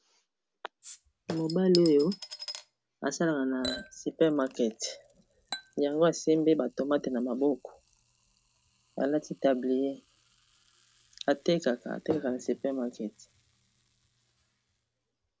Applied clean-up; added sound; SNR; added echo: none; Chink, clink / Liquid; 16 dB; none.